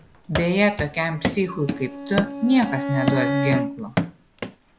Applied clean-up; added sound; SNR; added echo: none; Bowed string instrument + Run; 3 dB; none.